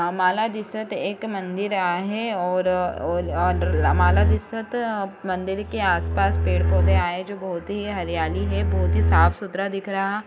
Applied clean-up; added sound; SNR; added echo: none; Bowed string instrument; -3 dB; none.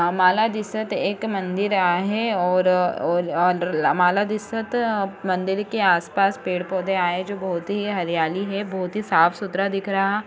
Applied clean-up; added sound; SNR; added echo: none; none; none; none.